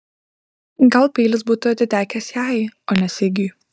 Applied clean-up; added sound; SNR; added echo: neural mask model DeepFilterNet 3.